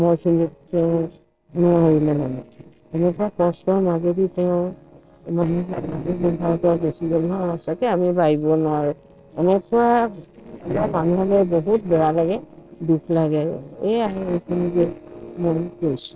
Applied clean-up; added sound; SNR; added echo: neural separator model SepFormer DNS4.